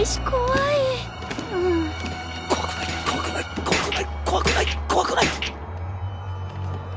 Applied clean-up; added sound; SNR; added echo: none; none; none; none.